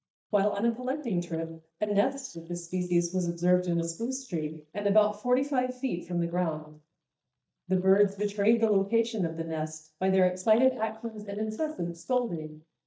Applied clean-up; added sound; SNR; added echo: neural mask model DeepFilterNet 3.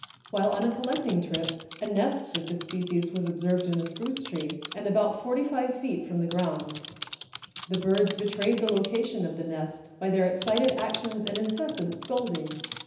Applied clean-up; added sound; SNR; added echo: none; Typing; 12 dB; reverberation time 0.9 s.